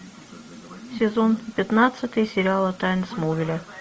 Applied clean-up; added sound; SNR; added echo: none; none; none; none.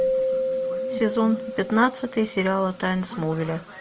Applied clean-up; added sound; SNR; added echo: none; Keyboard (musical); 4 dB; none.